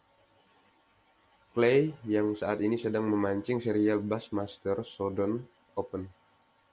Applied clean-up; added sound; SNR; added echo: none; none; none; none.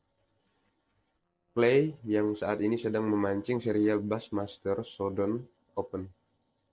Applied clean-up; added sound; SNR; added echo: neural separator model SepFormer DNS4.